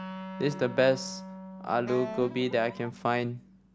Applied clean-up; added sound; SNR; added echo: none; Wind instrument, woodwind instrument + Wind instrument, woodwind instrument; 12 dB; none.